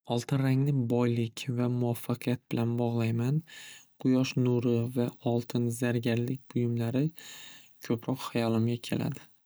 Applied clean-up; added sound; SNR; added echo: none; none; none; none.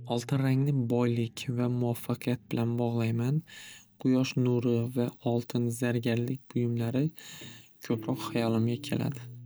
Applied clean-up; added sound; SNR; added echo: none; Guitar; 20 dB; none.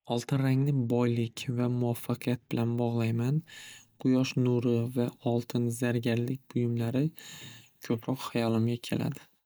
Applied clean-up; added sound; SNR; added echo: neural mask model Resemble Enhance denoiser.